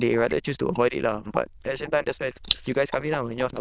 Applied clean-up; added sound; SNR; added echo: neural diffusion model UNIVERSE++.